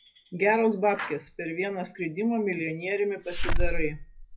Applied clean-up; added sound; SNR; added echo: classical method WPE with log-MMSE.